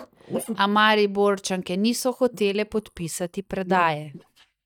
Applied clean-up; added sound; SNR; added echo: neural mask model DeepFilterNet 3.